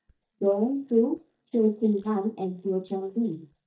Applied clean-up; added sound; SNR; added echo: neural mask model DeepFilterNet 3.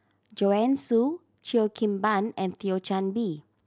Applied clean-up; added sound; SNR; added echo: none; none; none; none.